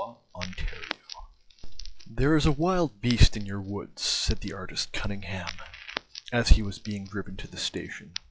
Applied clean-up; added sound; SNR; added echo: classical method log-MMSE.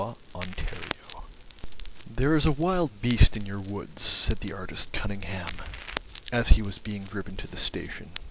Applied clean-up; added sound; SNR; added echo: none; Crackle; 17 dB; none.